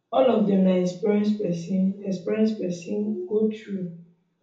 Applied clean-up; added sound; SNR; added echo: none; none; none; reverberation time 1.0 s.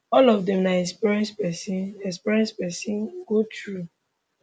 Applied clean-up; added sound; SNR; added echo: none; none; none; none.